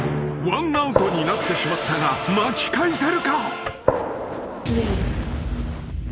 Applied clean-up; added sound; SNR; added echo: none; Gunshot, gunfire; 5 dB; none.